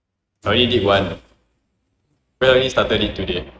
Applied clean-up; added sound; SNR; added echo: neural mask model RNNoise.